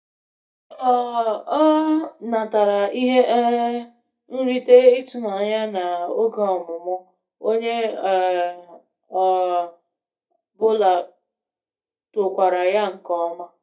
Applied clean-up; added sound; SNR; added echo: neural mask model DeepFilterNet 3.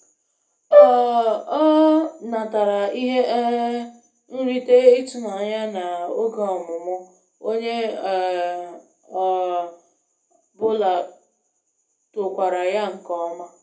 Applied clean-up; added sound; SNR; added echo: none; Brass instrument; -4 dB; reverberation time 0.3 s.